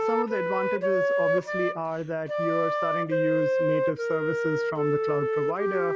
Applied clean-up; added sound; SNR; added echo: none; Wind instrument, woodwind instrument; -4 dB; none.